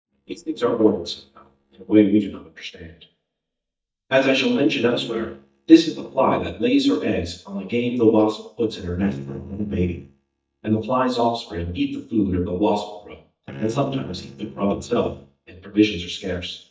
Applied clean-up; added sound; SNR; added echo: neural mask model DeepFilterNet 3.